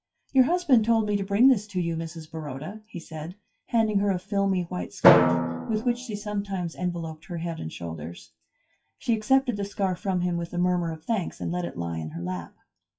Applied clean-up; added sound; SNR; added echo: classical method WPE with log-MMSE.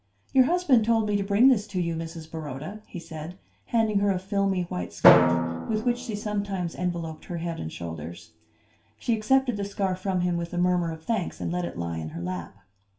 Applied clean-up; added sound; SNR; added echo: none; Drum; 6 dB; reverberation time 0.2 s.